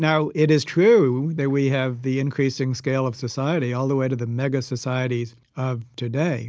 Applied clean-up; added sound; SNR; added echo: none; none; none; none.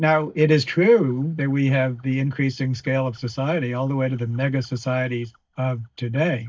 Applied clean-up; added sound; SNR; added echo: neural mask model DeepFilterNet 3.